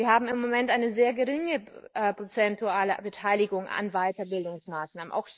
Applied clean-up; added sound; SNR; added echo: neural mask model Resemble Enhance denoiser.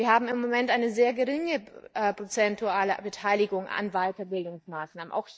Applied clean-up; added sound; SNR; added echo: neural mask model DeepFilterNet 3.